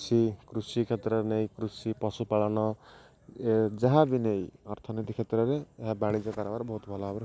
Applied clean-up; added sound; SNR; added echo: none; none; none; none.